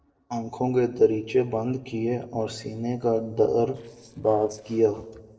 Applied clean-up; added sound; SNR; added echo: neural separator model SepFormer DNS4.